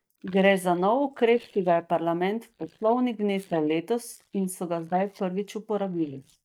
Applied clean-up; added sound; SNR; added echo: neural mask model DeepFilterNet 3.